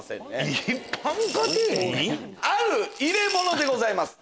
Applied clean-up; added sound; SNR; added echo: none; Coin (dropping) / Glass; 11 dB; none.